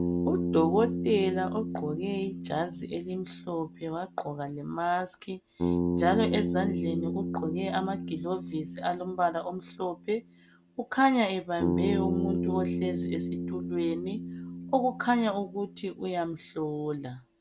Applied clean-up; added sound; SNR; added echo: none; Bass guitar; 3 dB; none.